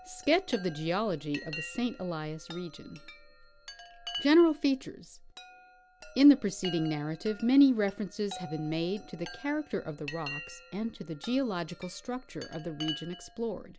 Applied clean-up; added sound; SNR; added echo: none; Chime; 16 dB; none.